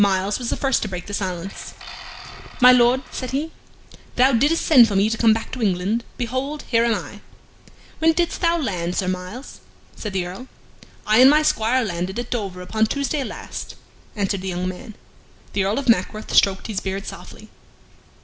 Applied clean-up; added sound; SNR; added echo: none; Tools; 19 dB; none.